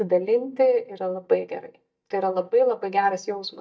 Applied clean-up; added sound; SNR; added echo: neural mask model DeepFilterNet 3.